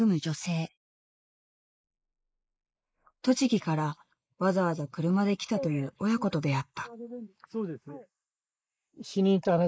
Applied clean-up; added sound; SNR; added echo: neural mask model Resemble Enhance denoiser.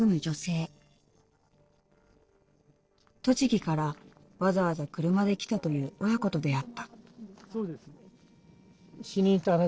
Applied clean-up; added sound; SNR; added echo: neural separator model SepFormer DNS4.